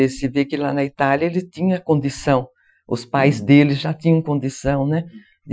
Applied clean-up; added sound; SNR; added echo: classical method Wiener filter.